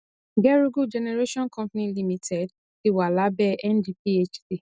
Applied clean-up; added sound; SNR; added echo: none; none; none; none.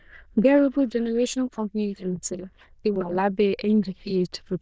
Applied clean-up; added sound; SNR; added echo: neural diffusion model UNIVERSE++.